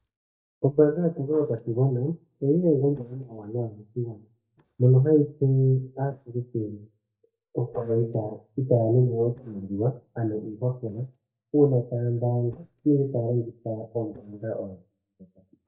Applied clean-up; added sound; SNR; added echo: neural mask model DeepFilterNet 3.